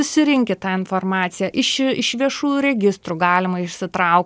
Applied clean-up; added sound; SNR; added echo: none; none; none; none.